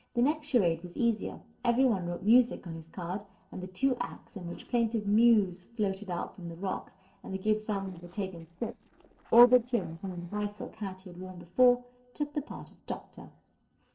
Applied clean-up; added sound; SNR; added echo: neural separator model SepFormer DNS4.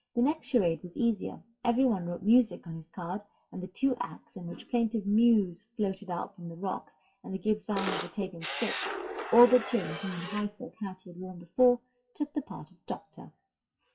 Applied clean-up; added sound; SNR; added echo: classical method WPE with log-MMSE.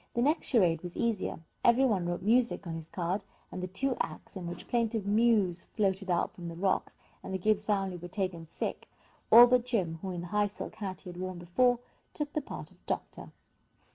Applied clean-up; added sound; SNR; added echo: none; none; none; none.